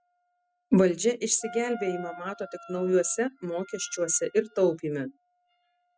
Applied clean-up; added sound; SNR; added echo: classical method spectral subtraction.